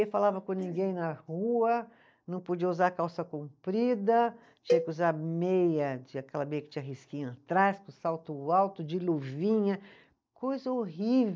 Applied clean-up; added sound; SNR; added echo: neural mask model DeepFilterNet 3.